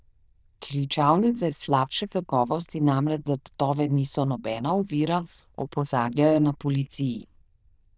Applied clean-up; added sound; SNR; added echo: neural diffusion model UNIVERSE++.